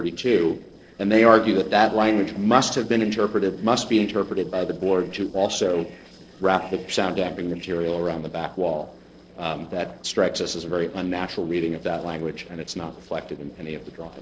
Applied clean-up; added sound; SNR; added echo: neural separator model SepFormer DNS4.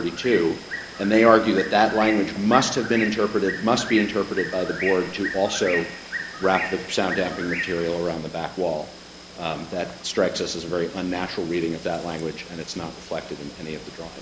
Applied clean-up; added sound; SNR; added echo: none; Bird; 10 dB; none.